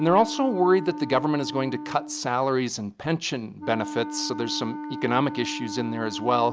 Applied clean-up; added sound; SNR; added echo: none; Wind instrument, woodwind instrument; 10 dB; none.